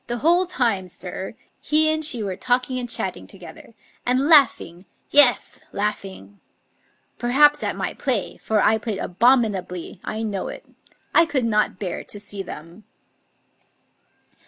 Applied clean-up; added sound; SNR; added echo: none; none; none; none.